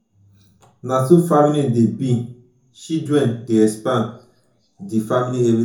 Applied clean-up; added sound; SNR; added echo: none; none; none; reverberation time 0.5 s.